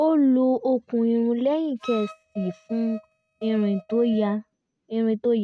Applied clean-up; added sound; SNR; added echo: neural mask model RNNoise.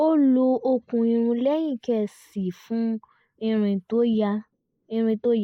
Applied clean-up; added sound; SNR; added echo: neural mask model Resemble Enhance denoiser.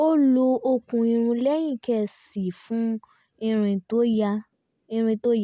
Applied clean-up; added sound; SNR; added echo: none; none; none; none.